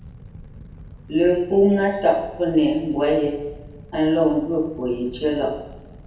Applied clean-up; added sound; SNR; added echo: none; Fire; 19 dB; reverberation time 0.9 s.